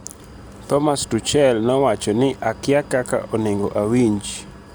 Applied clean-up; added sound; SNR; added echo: none; none; none; none.